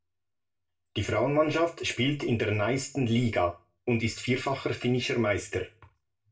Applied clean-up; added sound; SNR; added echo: none; none; none; reverberation time 0.3 s.